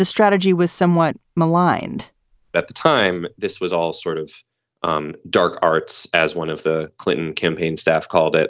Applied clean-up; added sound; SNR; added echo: none; none; none; none.